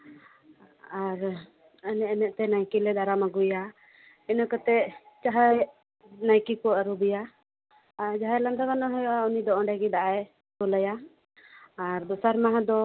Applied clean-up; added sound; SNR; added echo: none; none; none; none.